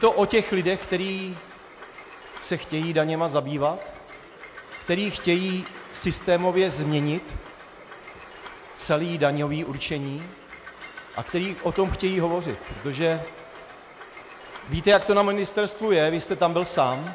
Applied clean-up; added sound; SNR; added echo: none; Train; 18 dB; none.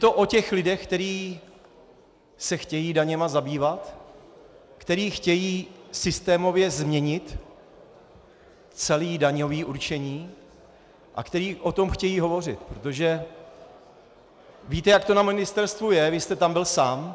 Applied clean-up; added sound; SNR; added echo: none; none; none; none.